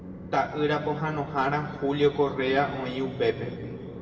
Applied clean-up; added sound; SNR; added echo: none; Train; 12 dB; reverberation time 2.0 s.